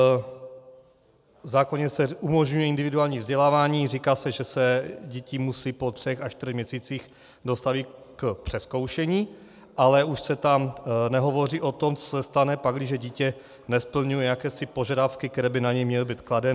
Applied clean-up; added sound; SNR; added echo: none; none; none; none.